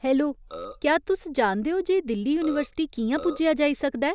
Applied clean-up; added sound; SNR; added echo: none; Burping, eructation; 14 dB; none.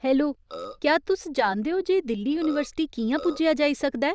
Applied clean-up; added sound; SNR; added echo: neural diffusion model UNIVERSE++.